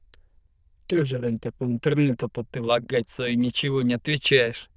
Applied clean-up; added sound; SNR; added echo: neural diffusion model UNIVERSE++.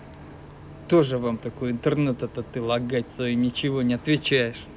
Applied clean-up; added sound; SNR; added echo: none; none; none; none.